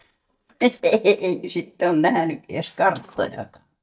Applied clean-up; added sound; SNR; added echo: neural mask model DeepFilterNet 3.